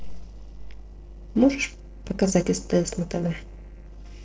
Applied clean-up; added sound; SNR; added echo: neural separator model SepFormer DNS4.